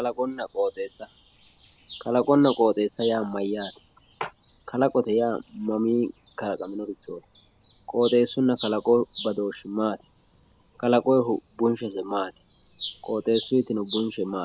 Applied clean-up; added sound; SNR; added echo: none; Bird vocalization, bird call, bird song; 19 dB; none.